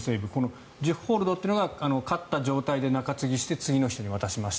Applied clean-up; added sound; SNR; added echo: none; none; none; none.